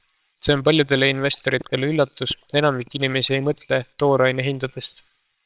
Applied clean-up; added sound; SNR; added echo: neural separator model SepFormer WHAMR!.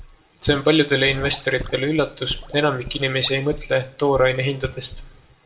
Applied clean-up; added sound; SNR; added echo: none; Sink (filling or washing) / Gurgling / Liquid; 16 dB; reverberation time 0.8 s.